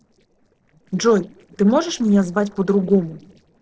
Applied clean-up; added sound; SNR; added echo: neural separator model SepFormer DNS4.